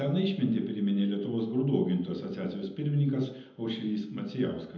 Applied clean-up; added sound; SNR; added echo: none; none; none; reverberation time 0.8 s.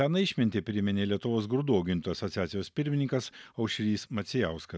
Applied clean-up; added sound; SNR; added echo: none; none; none; none.